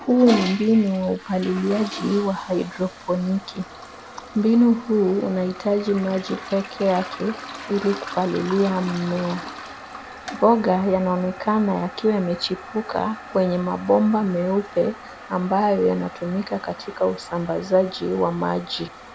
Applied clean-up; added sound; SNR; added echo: none; Toilet flush; 14 dB; none.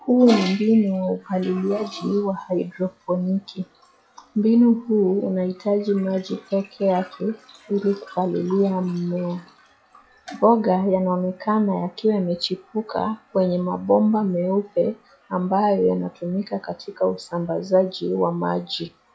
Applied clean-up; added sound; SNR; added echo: classical method log-MMSE.